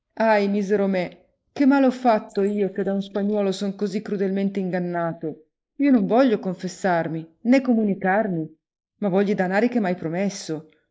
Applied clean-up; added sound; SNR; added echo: neural mask model Resemble Enhance denoiser.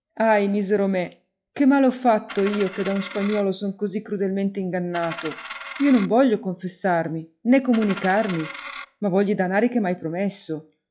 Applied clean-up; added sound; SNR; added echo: classical method log-MMSE.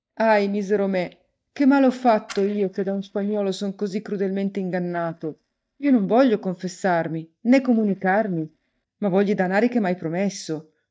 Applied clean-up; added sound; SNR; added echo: neural mask model DeepFilterNet 3.